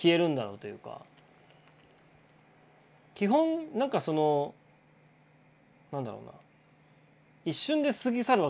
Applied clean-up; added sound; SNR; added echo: none; none; none; none.